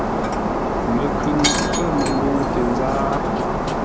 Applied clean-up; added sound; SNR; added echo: none; Shatter; -4 dB; none.